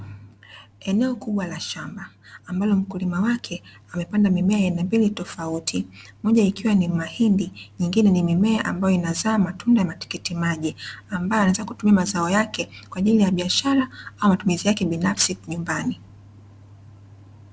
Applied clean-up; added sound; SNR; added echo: none; none; none; none.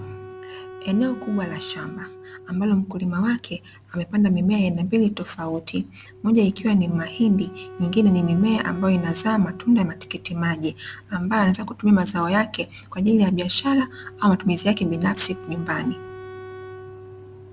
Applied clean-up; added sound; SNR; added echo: none; Wind instrument, woodwind instrument; 19 dB; none.